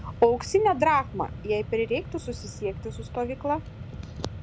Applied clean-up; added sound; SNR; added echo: none; Mechanisms; 11 dB; none.